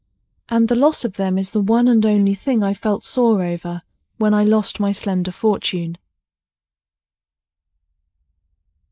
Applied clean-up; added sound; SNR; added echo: neural mask model Resemble Enhance denoiser.